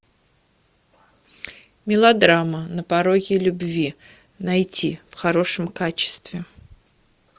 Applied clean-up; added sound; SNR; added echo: none; none; none; none.